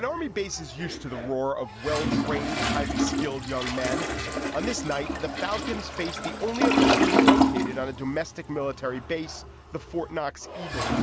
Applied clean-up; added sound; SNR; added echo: none; Toilet flush; -4 dB; none.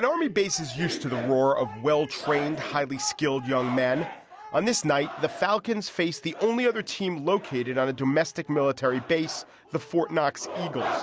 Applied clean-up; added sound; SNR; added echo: none; none; none; none.